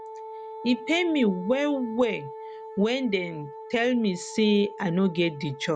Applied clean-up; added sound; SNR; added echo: none; Wind instrument, woodwind instrument; 14 dB; none.